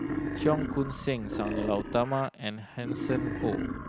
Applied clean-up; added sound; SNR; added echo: none; Wild animals; 2 dB; none.